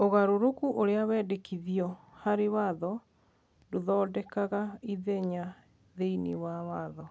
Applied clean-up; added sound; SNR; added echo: none; none; none; none.